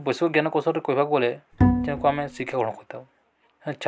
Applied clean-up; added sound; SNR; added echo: none; Bowed string instrument; -2 dB; none.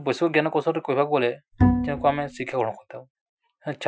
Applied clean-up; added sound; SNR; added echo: classical method Wiener filter.